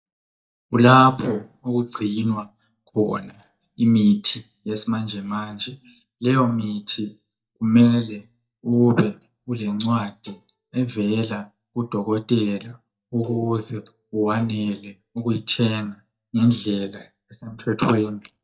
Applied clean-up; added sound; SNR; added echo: neural mask model DeepFilterNet 3.